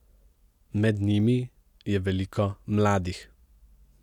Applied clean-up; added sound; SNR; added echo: none; none; none; none.